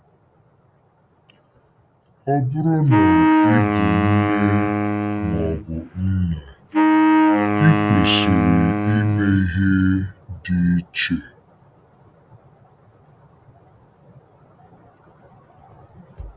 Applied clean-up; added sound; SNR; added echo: none; Wind instrument, woodwind instrument; -4 dB; none.